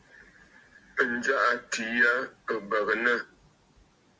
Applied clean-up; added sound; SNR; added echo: none; none; none; none.